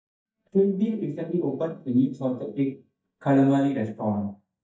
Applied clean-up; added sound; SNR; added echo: neural mask model DeepFilterNet 3.